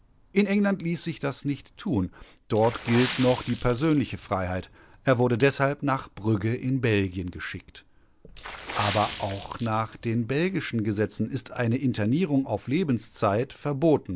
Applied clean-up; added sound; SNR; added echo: none; Water / Splash, splatter; 17 dB; none.